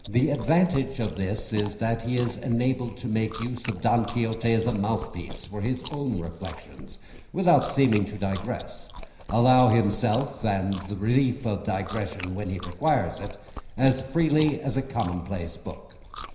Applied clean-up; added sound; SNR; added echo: none; Chewing, mastication; 14 dB; reverberation time 0.9 s.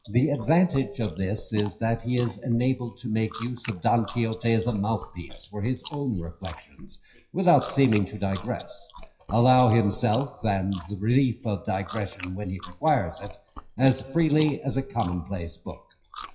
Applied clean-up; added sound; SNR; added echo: classical method WPE with log-MMSE.